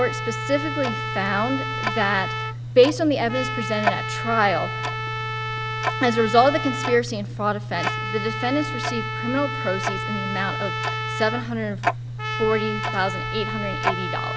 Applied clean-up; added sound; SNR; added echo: none; Tick-tock + Trumpet; 2 dB; none.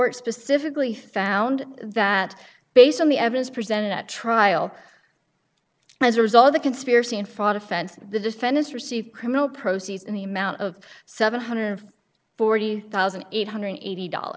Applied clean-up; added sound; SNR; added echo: none; none; none; none.